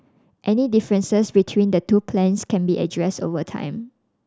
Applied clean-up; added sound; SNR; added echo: none; none; none; none.